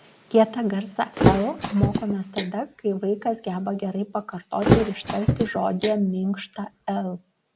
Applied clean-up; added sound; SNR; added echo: none; Thump, thud; 0 dB; none.